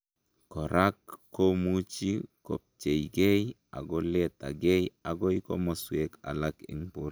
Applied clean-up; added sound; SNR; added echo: none; none; none; none.